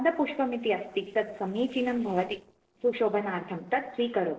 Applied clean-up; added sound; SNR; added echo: neural separator model SepFormer DNS4.